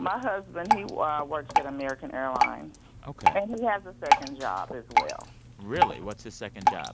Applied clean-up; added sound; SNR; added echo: none; Drip; -3 dB; none.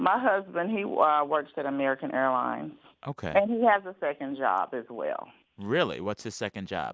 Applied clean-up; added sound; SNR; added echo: none; none; none; none.